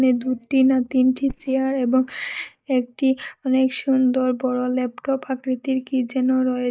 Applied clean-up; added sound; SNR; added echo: neural mask model DeepFilterNet 3.